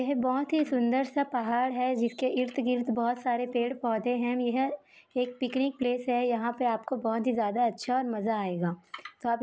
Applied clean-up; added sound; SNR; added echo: none; none; none; none.